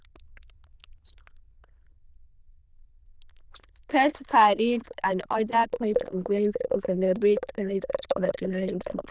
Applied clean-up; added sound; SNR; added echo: neural diffusion model UNIVERSE++.